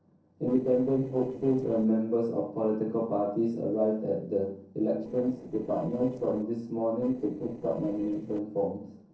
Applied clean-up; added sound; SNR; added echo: neural separator model SepFormer DNS4.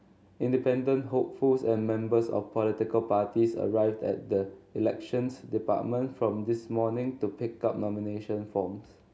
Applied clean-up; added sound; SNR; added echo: none; none; none; none.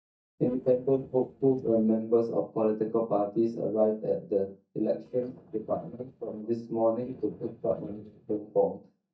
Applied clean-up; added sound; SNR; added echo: neural mask model DeepFilterNet 3.